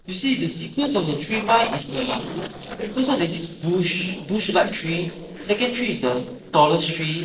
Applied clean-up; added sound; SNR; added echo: neural separator model SepFormer DNS4.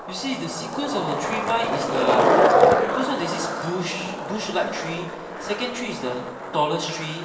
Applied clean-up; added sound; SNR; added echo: none; Skateboard; -5 dB; reverberation time 1.2 s.